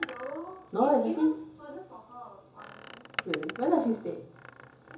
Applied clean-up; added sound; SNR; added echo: none; Door; 13 dB; reverberation time 0.7 s.